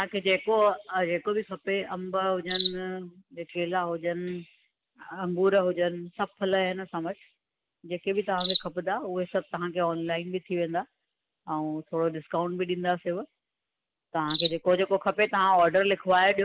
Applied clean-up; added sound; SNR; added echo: none; Cricket; 15 dB; none.